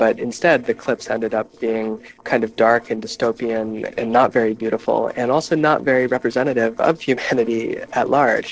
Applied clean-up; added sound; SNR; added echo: neural separator model SepFormer DNS4.